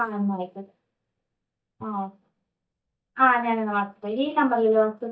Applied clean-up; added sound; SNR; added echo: neural mask model DeepFilterNet 3.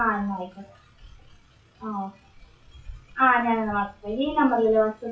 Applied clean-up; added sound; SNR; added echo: classical method WPE with log-MMSE.